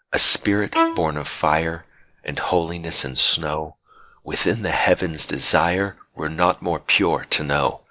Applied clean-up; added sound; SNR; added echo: neural mask model Resemble Enhance denoiser.